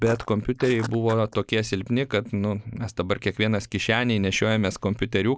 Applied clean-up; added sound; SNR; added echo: neural mask model Resemble Enhance denoiser.